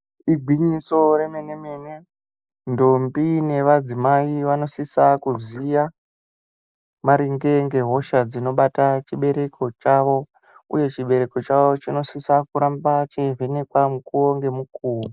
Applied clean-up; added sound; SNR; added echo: neural mask model Resemble Enhance denoiser.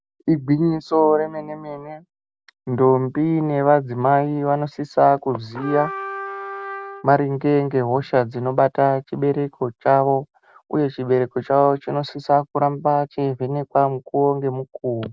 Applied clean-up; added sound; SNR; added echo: none; Trumpet; 12 dB; none.